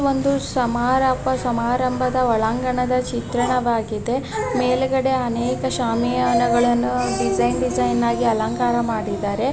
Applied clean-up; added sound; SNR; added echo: none; none; none; none.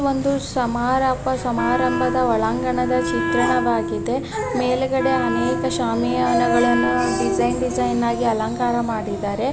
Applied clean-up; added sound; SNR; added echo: none; Wind instrument, woodwind instrument; 4 dB; none.